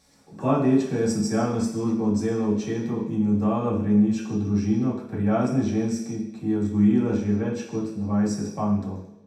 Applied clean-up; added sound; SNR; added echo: none; none; none; reverberation time 0.7 s.